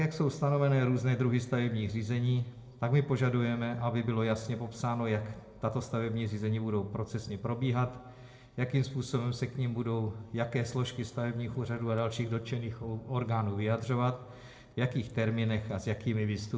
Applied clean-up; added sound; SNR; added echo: none; none; none; reverberation time 0.5 s.